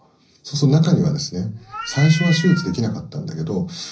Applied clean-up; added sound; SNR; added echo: none; Meow; 11 dB; reverberation time 0.5 s.